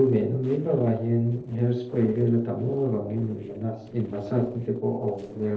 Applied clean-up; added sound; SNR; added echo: neural separator model SepFormer DNS4.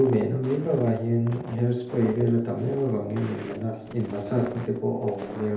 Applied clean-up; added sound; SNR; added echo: none; Walk, footsteps; 15 dB; reverberation time 2.2 s.